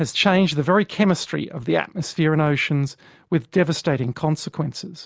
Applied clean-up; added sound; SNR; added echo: none; none; none; none.